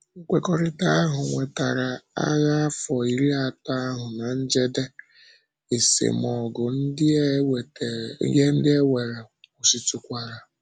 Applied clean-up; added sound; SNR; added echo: none; none; none; none.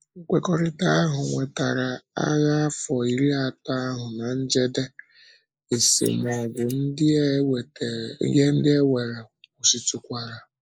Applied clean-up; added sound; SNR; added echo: neural mask model Resemble Enhance denoiser.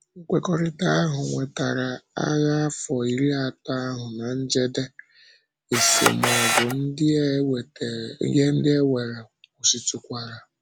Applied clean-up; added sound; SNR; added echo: none; Camera; -2 dB; none.